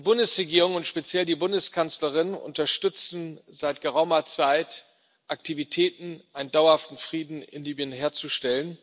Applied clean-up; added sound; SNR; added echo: none; none; none; none.